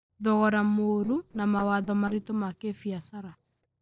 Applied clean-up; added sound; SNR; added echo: neural separator model SepFormer DNS4.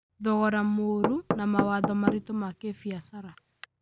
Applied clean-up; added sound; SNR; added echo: none; Knock / Wood; 4 dB; none.